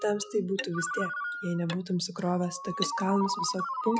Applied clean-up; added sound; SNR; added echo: classical method Wiener filter.